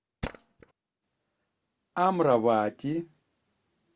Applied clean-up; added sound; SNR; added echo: none; Tools; 9 dB; none.